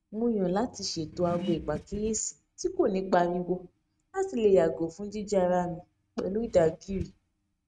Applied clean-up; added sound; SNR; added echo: neural mask model RNNoise.